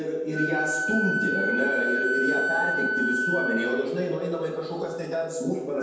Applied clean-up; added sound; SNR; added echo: none; Wind instrument, woodwind instrument; 1 dB; reverberation time 1.1 s.